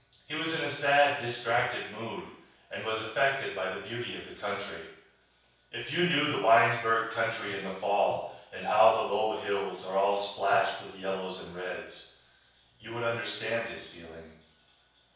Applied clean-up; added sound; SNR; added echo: none; none; none; reverberation time 0.7 s.